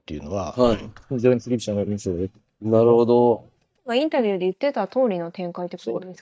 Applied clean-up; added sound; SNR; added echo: neural mask model DeepFilterNet 3.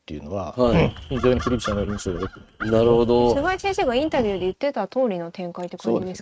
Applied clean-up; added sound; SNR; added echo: neural mask model RNNoise.